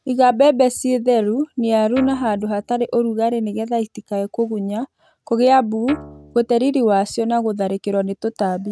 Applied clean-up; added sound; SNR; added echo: neural mask model RNNoise.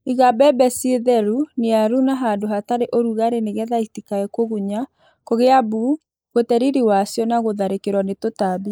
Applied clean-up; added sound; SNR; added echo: neural mask model Resemble Enhance denoiser.